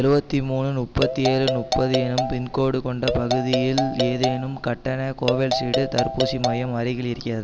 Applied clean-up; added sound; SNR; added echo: none; Marimba, xylophone; 3 dB; none.